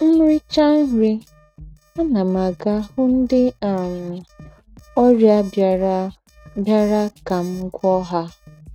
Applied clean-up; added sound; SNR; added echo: neural mask model RNNoise.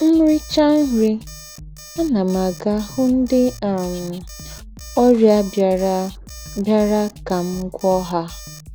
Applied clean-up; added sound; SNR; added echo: none; Alarm + Drum kit; 18 dB; none.